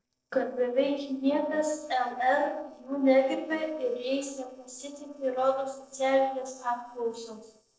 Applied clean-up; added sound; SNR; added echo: neural separator model SepFormer DNS4.